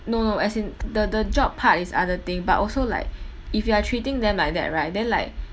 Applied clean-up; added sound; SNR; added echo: none; none; none; none.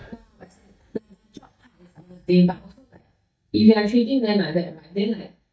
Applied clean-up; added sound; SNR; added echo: neural mask model DeepFilterNet 3.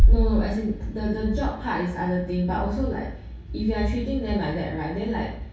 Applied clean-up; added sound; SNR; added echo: none; Bass drum; 0 dB; reverberation time 0.6 s.